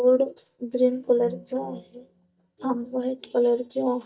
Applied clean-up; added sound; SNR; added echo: neural mask model DeepFilterNet 3.